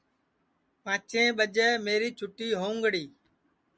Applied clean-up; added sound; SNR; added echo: none; none; none; none.